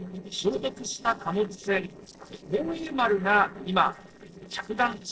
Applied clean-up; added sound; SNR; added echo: neural separator model SepFormer DNS4.